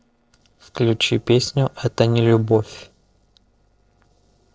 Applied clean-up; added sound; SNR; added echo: neural separator model SepFormer DNS4.